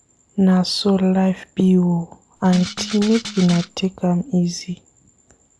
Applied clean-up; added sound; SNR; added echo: none; Rattle (instrument); 12 dB; none.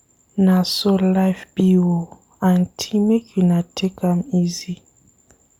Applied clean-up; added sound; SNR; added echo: none; none; none; none.